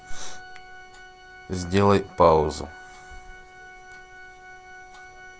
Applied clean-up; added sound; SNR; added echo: none; Organ; 19 dB; none.